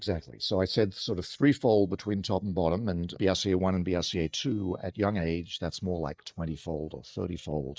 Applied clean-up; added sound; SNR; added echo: neural mask model DeepFilterNet 3.